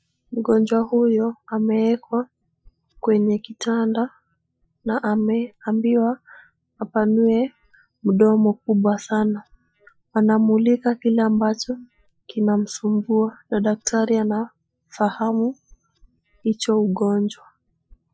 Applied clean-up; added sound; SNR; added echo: classical method Wiener filter.